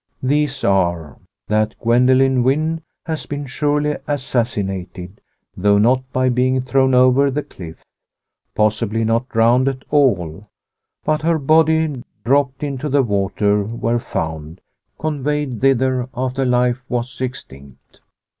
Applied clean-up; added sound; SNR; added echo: none; none; none; none.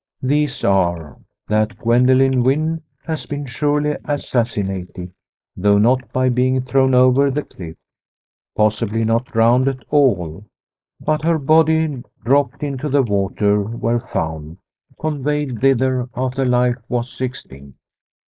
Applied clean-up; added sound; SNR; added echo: neural mask model Resemble Enhance denoiser.